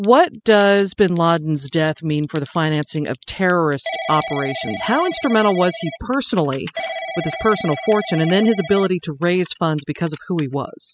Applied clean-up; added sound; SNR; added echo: classical method spectral subtraction.